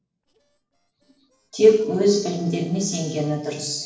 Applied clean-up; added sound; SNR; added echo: neural separator model SepFormer DNS4.